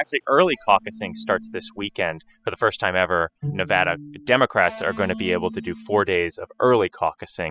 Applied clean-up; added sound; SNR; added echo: classical method spectral subtraction.